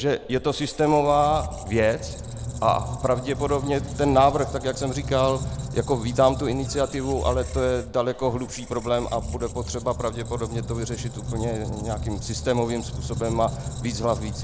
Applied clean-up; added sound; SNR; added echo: none; Squeak; 7 dB; none.